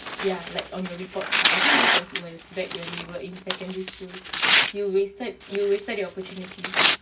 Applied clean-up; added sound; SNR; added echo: none; Tearing; -4 dB; reverberation time 0.2 s.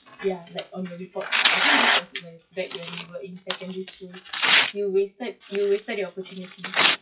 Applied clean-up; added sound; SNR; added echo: classical method WPE with log-MMSE.